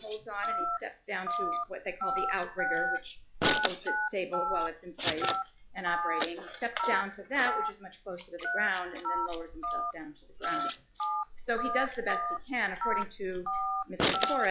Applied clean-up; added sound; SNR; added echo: classical method log-MMSE.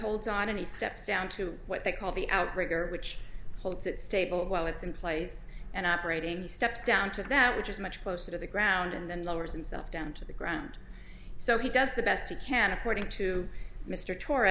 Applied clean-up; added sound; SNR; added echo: none; none; none; none.